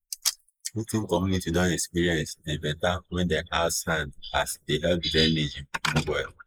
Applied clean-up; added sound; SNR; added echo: neural mask model Resemble Enhance denoiser.